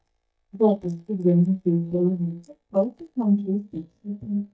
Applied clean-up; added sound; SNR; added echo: neural mask model DeepFilterNet 3.